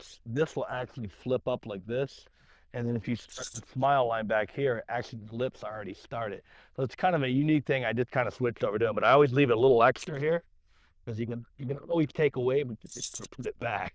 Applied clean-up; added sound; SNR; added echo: neural diffusion model UNIVERSE++.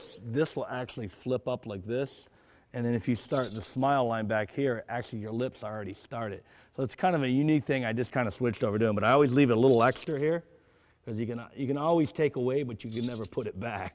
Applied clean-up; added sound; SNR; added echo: none; Keys jangling; 16 dB; none.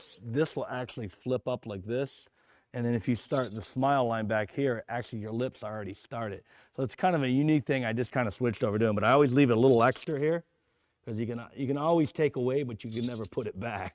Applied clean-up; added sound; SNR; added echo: neural mask model RNNoise.